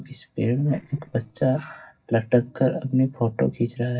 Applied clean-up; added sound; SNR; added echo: neural separator model SepFormer DNS4.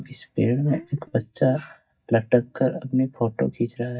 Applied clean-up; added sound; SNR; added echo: neural mask model DeepFilterNet 3.